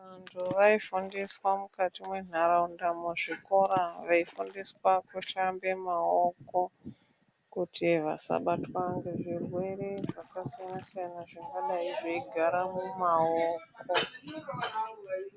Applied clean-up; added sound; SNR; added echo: none; Water / Splash, splatter; 18 dB; none.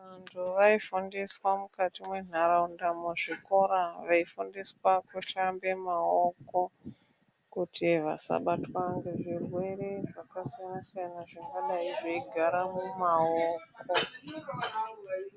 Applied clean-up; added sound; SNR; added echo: none; none; none; none.